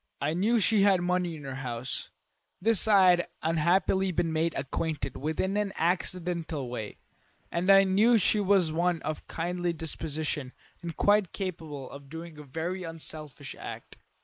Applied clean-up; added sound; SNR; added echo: neural mask model Resemble Enhance denoiser.